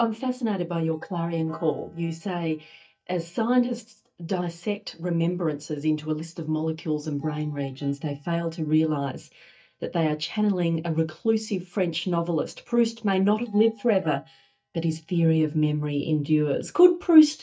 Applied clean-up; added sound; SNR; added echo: neural mask model DeepFilterNet 3.